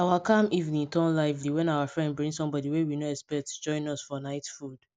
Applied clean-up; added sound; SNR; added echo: none; none; none; none.